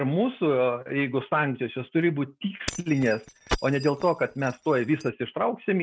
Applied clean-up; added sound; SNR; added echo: neural mask model RNNoise.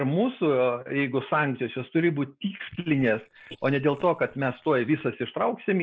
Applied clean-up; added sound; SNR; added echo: neural mask model Resemble Enhance denoiser.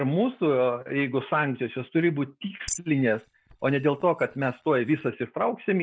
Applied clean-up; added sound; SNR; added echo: neural mask model DeepFilterNet 3.